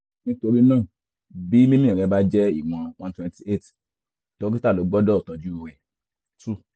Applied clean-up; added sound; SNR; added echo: none; none; none; none.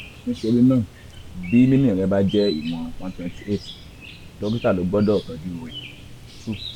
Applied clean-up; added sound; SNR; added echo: none; Chirp, tweet; 15 dB; none.